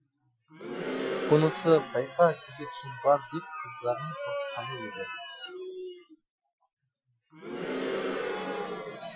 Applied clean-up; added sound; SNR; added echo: classical method Wiener filter.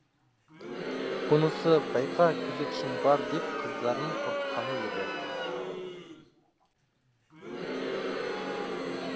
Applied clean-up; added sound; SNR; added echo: none; Crowd; 2 dB; none.